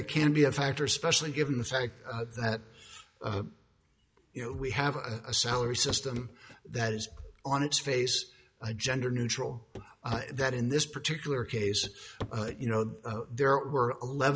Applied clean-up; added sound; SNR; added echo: none; Walk, footsteps / Run / Wood; 12 dB; none.